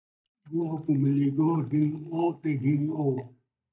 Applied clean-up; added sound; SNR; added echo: neural mask model DeepFilterNet 3.